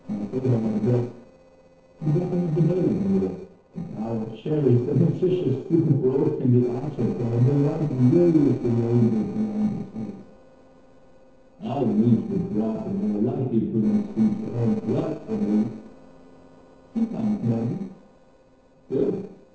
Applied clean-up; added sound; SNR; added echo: neural separator model SepFormer DNS4.